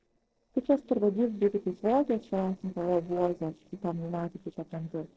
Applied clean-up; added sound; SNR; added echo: neural separator model SepFormer DNS4.